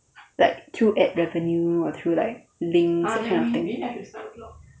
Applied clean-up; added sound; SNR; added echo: none; none; none; none.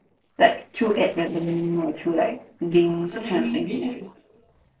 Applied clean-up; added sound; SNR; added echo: neural separator model SepFormer DNS4.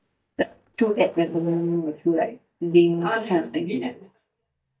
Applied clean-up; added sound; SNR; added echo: neural mask model DeepFilterNet 3.